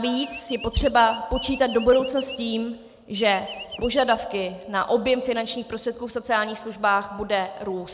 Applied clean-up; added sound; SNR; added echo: none; Chirp, tweet; 13 dB; none.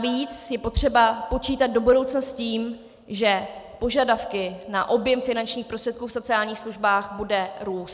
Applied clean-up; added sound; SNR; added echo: none; none; none; none.